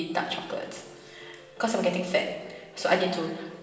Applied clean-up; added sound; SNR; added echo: none; Piano; 19 dB; reverberation time 1.3 s.